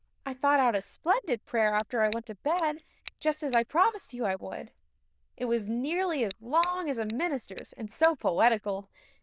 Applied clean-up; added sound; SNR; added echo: neural diffusion model UNIVERSE++.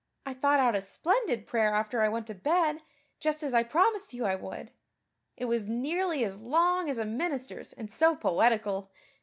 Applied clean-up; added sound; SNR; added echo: none; none; none; none.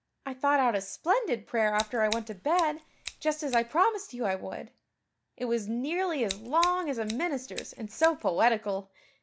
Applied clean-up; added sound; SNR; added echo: none; Scissors; 13 dB; none.